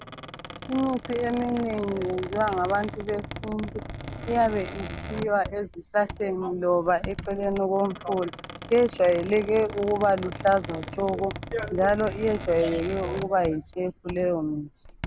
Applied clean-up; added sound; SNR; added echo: none; Squeak; 12 dB; none.